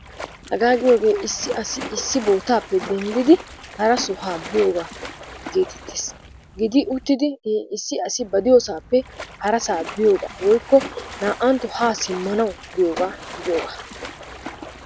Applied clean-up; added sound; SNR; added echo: none; Splash, splatter; 14 dB; none.